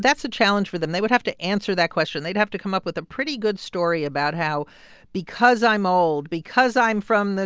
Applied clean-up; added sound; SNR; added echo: none; none; none; none.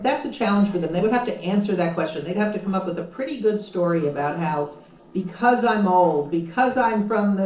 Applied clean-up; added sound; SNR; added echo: neural separator model SepFormer DNS4.